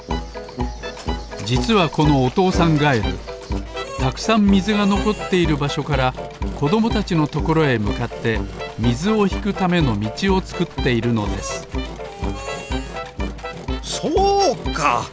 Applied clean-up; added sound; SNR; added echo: none; Harmonica + Engine; 17 dB; none.